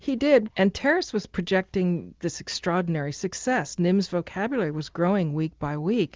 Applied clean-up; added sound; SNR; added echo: none; none; none; none.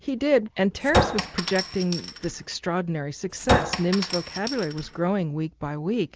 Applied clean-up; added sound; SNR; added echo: none; Chink, clink; 1 dB; none.